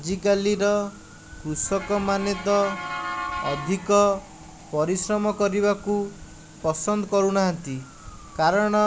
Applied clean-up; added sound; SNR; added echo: none; Motor vehicle (road) / Siren; 14 dB; none.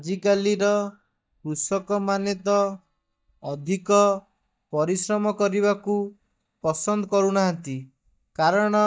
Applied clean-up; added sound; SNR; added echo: neural mask model DeepFilterNet 3.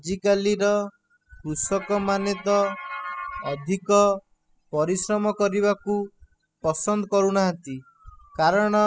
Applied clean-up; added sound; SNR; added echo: classical method spectral subtraction.